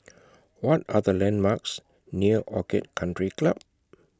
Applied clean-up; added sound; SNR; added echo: none; none; none; none.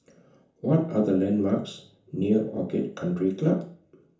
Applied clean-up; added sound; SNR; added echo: none; none; none; reverberation time 0.9 s.